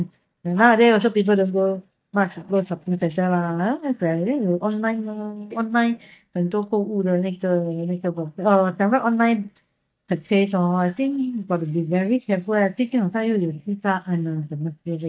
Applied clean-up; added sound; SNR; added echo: neural mask model DeepFilterNet 3.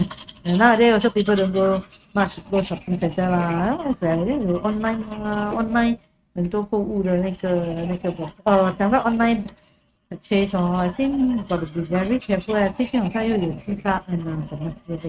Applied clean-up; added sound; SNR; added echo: neural mask model RNNoise.